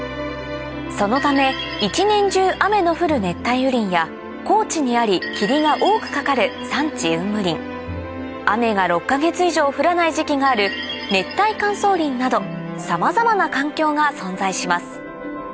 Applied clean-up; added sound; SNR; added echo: none; none; none; none.